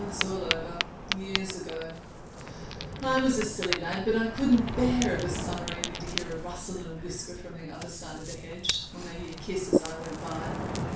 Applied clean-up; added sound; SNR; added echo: none; Ocean; 3 dB; reverberation time 0.4 s.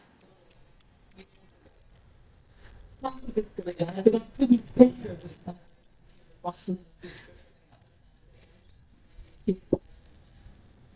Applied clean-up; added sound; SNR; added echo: neural mask model DeepFilterNet 3.